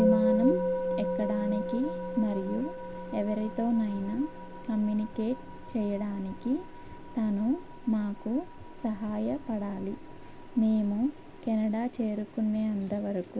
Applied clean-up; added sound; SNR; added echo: none; Musical instrument; 6 dB; none.